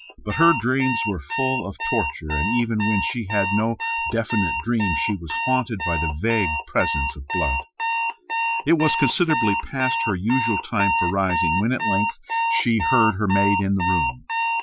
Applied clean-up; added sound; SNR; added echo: classical method Wiener filter.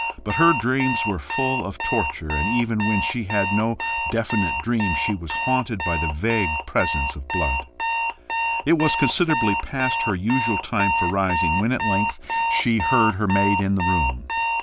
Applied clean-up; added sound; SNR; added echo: none; Alarm; 2 dB; none.